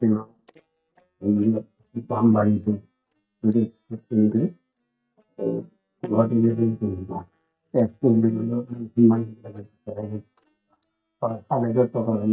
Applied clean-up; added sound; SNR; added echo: neural mask model DeepFilterNet 3.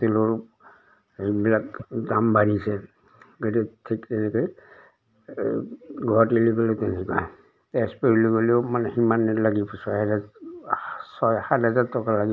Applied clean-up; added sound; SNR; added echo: none; none; none; none.